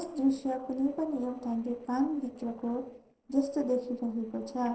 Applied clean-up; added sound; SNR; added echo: neural separator model SepFormer DNS4.